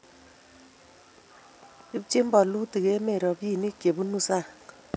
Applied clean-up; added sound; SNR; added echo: none; none; none; none.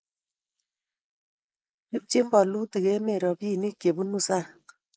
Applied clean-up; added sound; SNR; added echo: neural mask model Resemble Enhance denoiser.